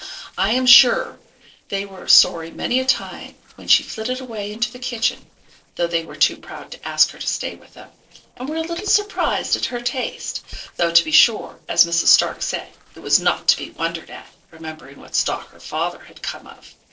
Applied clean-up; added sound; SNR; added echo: neural separator model SepFormer DNS4.